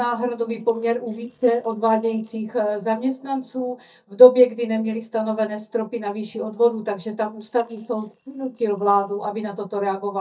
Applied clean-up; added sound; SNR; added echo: neural mask model DeepFilterNet 3.